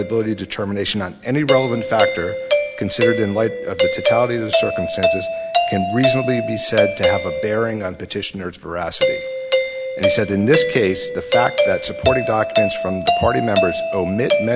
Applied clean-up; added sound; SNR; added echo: none; Doorbell; 0 dB; none.